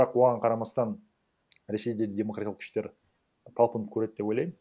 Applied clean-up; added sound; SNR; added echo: none; none; none; none.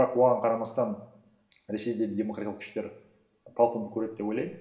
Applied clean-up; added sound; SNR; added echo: none; none; none; reverberation time 0.7 s.